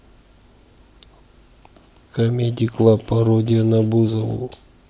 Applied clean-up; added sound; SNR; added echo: none; none; none; none.